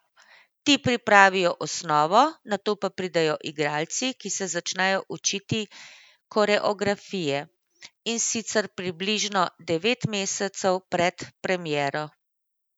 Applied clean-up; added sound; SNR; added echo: none; none; none; none.